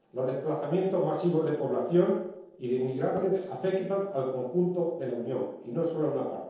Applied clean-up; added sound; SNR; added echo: neural separator model SepFormer DNS4.